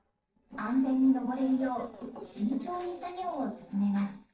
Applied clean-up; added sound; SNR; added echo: neural separator model SepFormer DNS4.